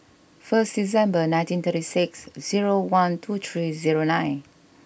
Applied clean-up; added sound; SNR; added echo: none; none; none; none.